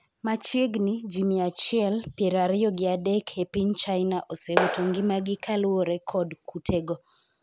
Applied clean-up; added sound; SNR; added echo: none; Clapping; 3 dB; none.